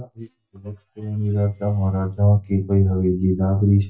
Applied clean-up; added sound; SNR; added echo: neural mask model DeepFilterNet 3.